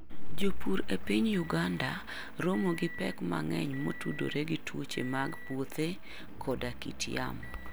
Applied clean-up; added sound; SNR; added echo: none; Motor vehicle (road) / Engine; 18 dB; none.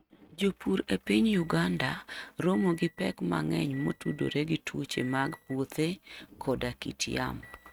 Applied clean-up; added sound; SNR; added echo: neural mask model RNNoise.